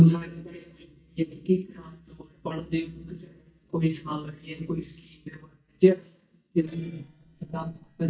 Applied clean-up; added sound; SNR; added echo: neural mask model DeepFilterNet 3.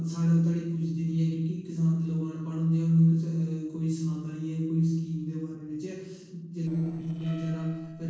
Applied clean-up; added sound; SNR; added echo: neural separator model SepFormer DNS4.